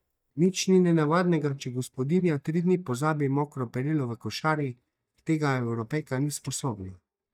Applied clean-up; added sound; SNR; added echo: neural mask model DeepFilterNet 3.